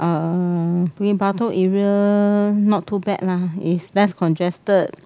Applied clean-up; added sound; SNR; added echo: none; none; none; none.